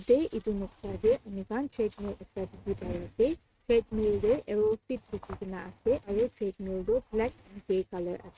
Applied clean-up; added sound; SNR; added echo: neural mask model RNNoise.